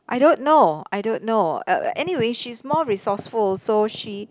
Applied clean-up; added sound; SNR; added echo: none; none; none; none.